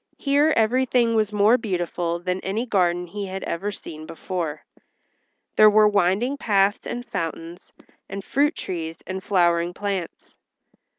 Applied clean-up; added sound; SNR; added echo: none; none; none; none.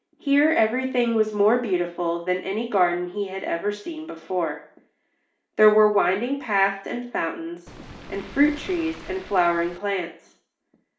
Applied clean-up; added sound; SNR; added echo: none; Waves, surf; 16 dB; reverberation time 0.5 s.